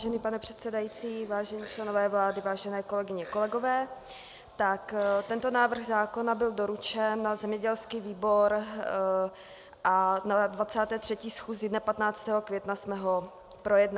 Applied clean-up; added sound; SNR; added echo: none; none; none; none.